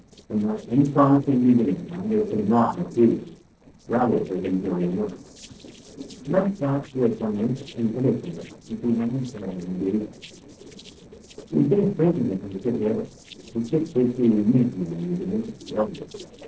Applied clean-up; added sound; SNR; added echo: neural separator model SepFormer DNS4.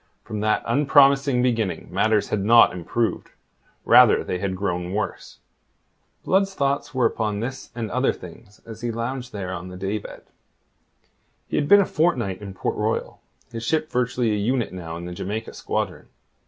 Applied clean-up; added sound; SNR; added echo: none; none; none; none.